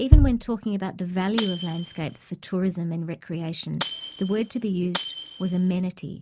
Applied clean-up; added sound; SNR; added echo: none; Tambourine + Bass drum; -2 dB; none.